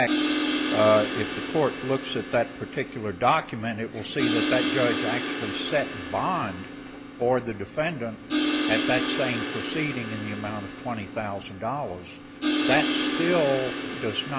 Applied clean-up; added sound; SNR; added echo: none; Crash cymbal; 2 dB; none.